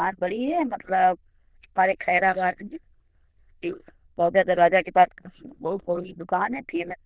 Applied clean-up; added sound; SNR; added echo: neural diffusion model UNIVERSE++.